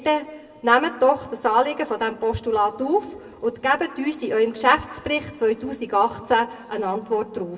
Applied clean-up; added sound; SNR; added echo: none; none; none; reverberation time 1.9 s.